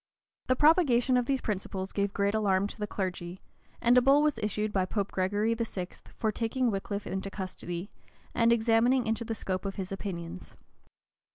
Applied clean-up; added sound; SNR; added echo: none; none; none; none.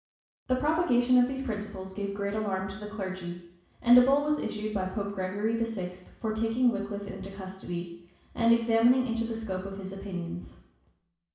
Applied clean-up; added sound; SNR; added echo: none; none; none; reverberation time 0.7 s.